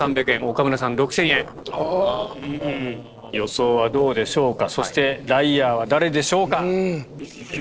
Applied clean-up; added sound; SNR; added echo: neural separator model SepFormer DNS4.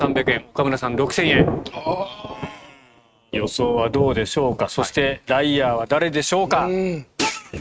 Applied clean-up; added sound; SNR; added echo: neural mask model RNNoise.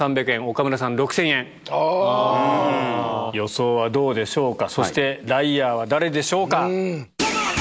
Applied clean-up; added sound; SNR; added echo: none; none; none; none.